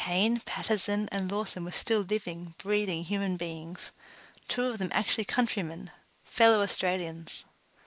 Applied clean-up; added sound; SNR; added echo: neural mask model Resemble Enhance denoiser.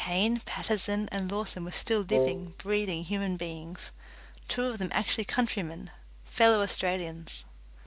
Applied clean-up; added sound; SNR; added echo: none; Wind instrument, woodwind instrument; -1 dB; none.